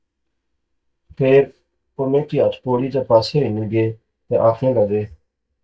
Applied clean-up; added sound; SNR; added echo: neural mask model DeepFilterNet 3.